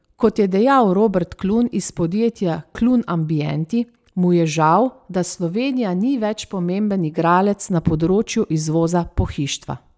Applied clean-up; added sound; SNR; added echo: none; none; none; none.